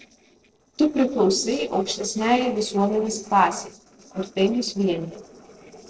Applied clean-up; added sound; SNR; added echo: neural separator model SepFormer DNS4.